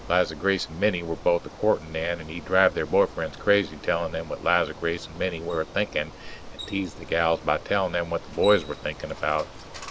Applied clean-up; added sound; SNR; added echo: none; Bicycle; 15 dB; none.